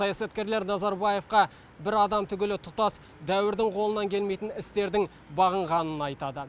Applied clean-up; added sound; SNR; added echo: none; none; none; none.